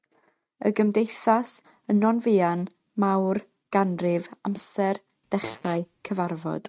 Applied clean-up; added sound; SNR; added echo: neural mask model RNNoise.